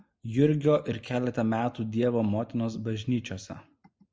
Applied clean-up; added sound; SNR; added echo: none; none; none; none.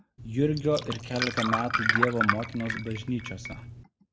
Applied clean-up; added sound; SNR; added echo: none; Glass; 1 dB; none.